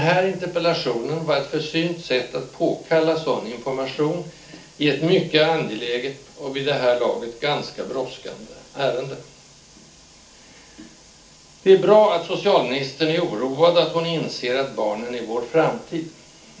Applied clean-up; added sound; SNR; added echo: none; none; none; reverberation time 0.4 s.